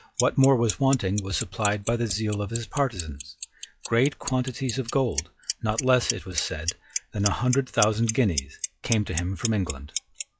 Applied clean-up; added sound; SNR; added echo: classical method log-MMSE.